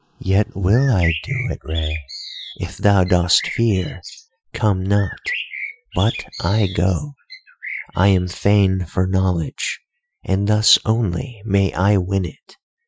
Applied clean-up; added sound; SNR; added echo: classical method Wiener filter.